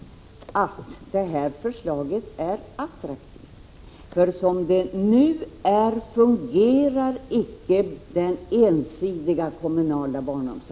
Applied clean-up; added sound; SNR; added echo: none; none; none; none.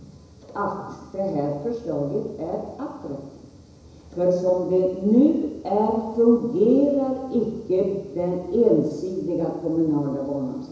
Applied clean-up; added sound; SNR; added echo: none; none; none; reverberation time 1.0 s.